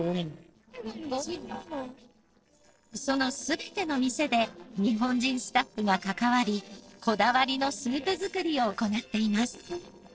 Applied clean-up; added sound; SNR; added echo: neural separator model SepFormer DNS4.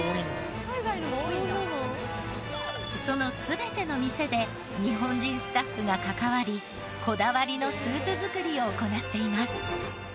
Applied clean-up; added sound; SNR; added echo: none; none; none; none.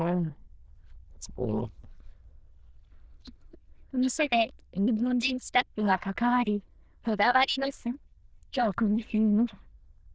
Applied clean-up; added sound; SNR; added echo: neural diffusion model UNIVERSE++.